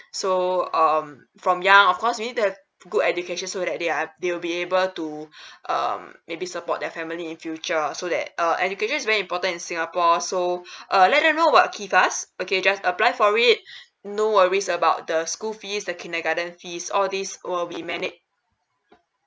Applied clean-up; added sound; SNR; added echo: none; none; none; none.